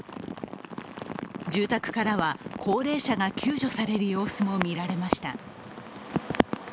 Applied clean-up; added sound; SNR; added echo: none; none; none; none.